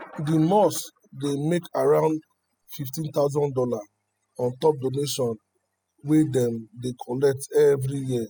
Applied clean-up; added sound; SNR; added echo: classical method spectral subtraction.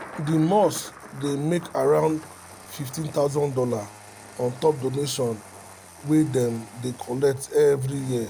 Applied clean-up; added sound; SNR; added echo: none; Engine starting + Thunder; 19 dB; none.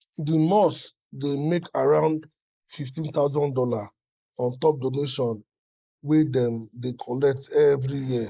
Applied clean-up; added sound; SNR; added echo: neural mask model Resemble Enhance denoiser.